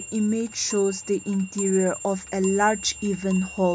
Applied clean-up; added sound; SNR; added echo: none; Clock; 12 dB; none.